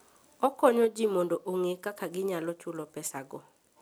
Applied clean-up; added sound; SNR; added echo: none; none; none; none.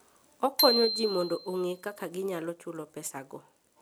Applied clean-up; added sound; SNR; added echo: none; Bicycle bell; 3 dB; none.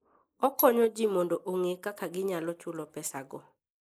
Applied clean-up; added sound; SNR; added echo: neural mask model Resemble Enhance denoiser.